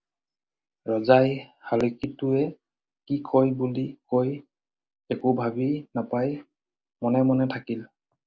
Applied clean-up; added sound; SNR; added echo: none; none; none; none.